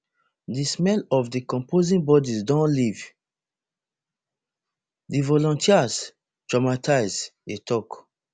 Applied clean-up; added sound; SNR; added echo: none; none; none; none.